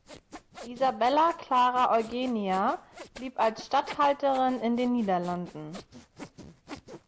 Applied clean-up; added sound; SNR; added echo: none; Sawing; 19 dB; none.